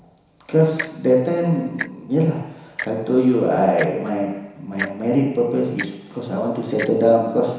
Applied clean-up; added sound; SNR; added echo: none; Tick-tock; 16 dB; reverberation time 1.0 s.